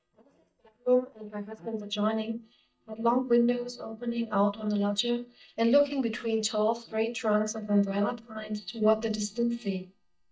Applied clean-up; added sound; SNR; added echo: neural mask model DeepFilterNet 3.